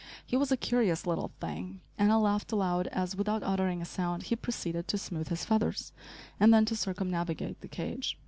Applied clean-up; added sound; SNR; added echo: none; none; none; none.